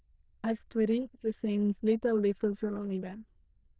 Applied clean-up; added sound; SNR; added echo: neural diffusion model UNIVERSE++.